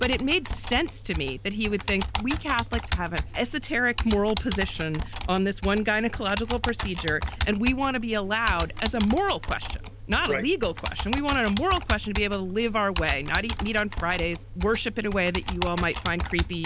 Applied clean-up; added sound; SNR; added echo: none; Computer keyboard; 5 dB; none.